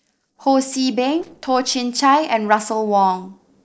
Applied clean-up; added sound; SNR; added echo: neural separator model SepFormer DNS4.